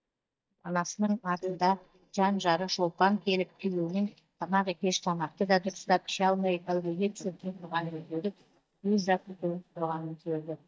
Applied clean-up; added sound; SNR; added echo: neural mask model DeepFilterNet 3.